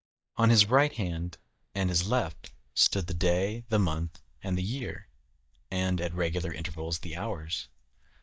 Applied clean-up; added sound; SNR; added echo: neural mask model DeepFilterNet 3.